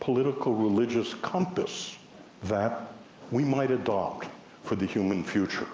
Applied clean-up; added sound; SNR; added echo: none; none; none; none.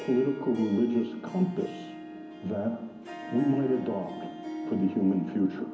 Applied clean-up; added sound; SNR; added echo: none; Harp; 11 dB; reverberation time 0.4 s.